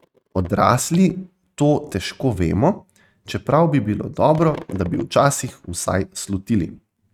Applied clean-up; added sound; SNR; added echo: neural mask model RNNoise.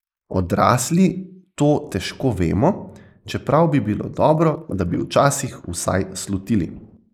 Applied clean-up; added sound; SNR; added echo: neural mask model Resemble Enhance denoiser.